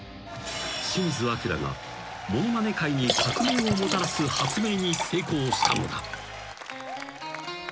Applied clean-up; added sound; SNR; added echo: none; Liquid; 2 dB; none.